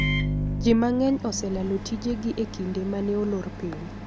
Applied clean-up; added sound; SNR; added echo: none; Microwave oven; 4 dB; none.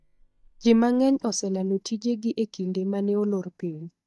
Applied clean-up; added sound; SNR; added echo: neural mask model DeepFilterNet 3.